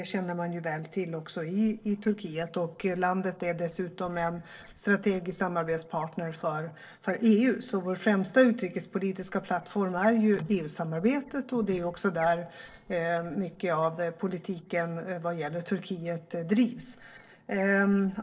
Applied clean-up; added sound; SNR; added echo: neural separator model SepFormer DNS4.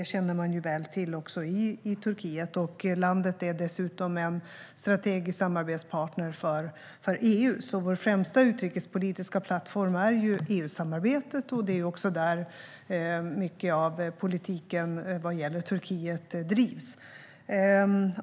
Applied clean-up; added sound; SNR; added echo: none; none; none; none.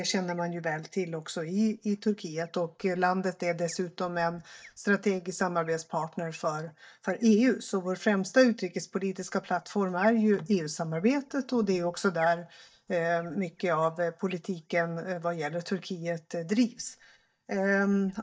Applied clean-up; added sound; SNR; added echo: neural mask model DeepFilterNet 3.